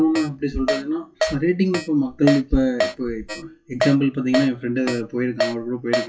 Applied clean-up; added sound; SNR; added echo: classical method WPE with log-MMSE.